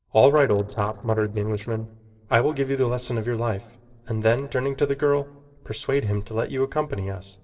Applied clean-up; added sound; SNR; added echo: neural separator model SepFormer DNS4.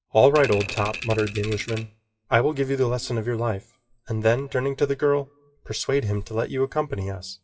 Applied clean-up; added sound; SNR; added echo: classical method WPE with log-MMSE.